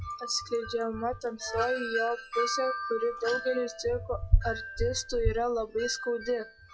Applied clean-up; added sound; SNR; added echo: classical method log-MMSE.